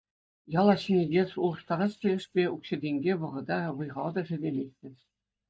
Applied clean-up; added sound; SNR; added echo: neural mask model DeepFilterNet 3.